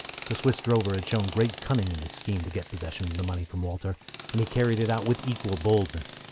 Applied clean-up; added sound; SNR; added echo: none; Tools; 10 dB; none.